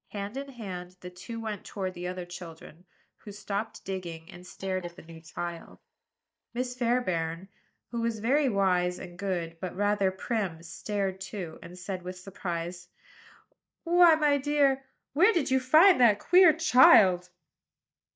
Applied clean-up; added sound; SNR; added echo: neural mask model DeepFilterNet 3.